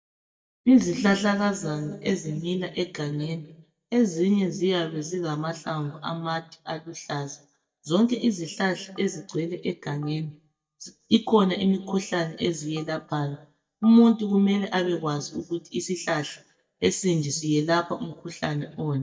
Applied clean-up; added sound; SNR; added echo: neural mask model DeepFilterNet 3.